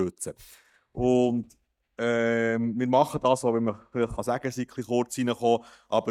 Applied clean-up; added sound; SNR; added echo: neural mask model DeepFilterNet 3.